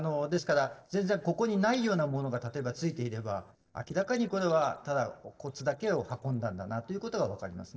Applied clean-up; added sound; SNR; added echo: neural separator model SepFormer DNS4.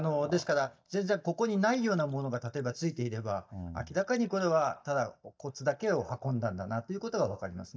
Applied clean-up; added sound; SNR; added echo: neural mask model DeepFilterNet 3.